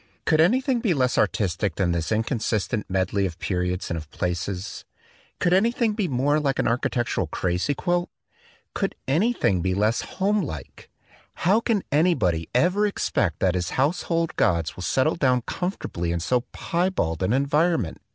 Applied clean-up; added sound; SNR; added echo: none; none; none; none.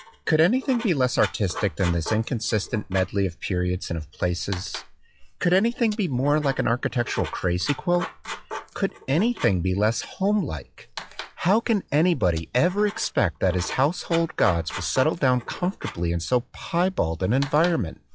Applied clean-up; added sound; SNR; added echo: classical method log-MMSE.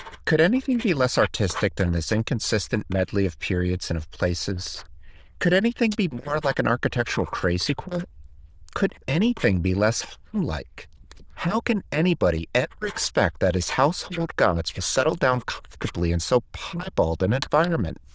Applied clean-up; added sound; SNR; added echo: neural diffusion model UNIVERSE++.